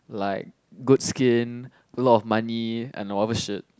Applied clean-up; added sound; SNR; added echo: none; none; none; none.